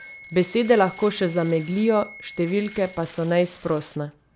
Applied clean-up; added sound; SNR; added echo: none; Tearing + Wind instrument, woodwind instrument; 19 dB; none.